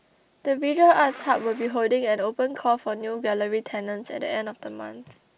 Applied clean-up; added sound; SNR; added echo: none; Insect; 18 dB; none.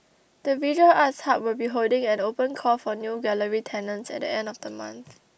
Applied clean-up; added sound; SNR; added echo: none; none; none; none.